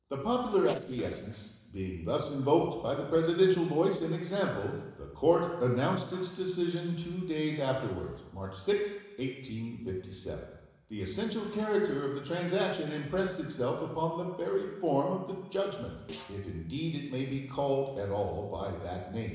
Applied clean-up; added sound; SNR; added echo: neural separator model SepFormer DNS4.